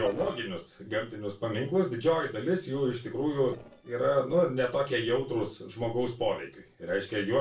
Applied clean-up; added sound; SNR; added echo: neural separator model SepFormer DNS4.